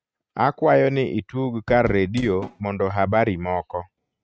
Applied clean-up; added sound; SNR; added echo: neural mask model RNNoise.